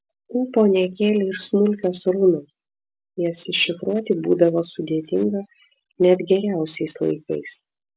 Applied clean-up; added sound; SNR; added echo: none; none; none; none.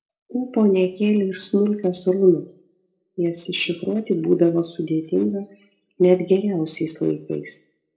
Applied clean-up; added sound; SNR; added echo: none; none; none; reverberation time 0.3 s.